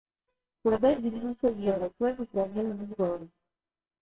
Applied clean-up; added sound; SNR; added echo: neural separator model SepFormer WHAMR!.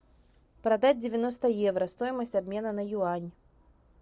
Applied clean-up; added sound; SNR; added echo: none; none; none; none.